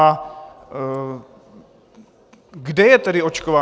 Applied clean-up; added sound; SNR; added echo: none; none; none; none.